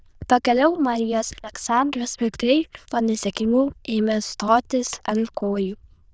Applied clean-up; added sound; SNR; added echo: neural diffusion model UNIVERSE++.